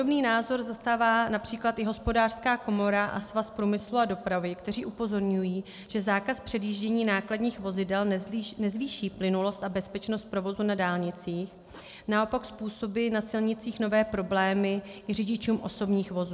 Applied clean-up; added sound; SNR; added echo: none; none; none; none.